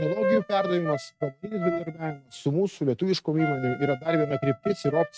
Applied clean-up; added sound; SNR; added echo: neural mask model RNNoise.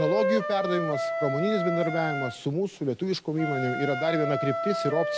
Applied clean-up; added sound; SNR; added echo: none; Wind instrument, woodwind instrument; 2 dB; none.